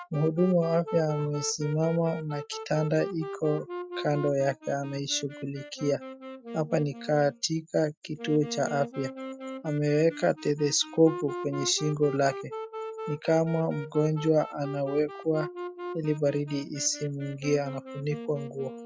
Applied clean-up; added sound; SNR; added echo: classical method Wiener filter.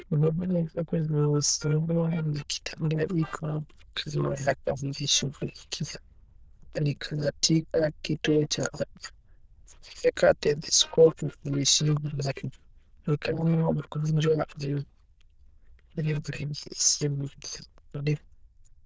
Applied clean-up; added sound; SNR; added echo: neural diffusion model UNIVERSE++.